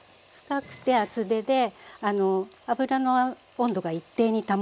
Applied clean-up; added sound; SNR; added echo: none; none; none; none.